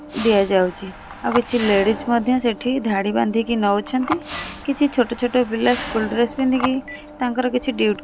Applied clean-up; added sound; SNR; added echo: none; Telephone + Mechanisms; 12 dB; none.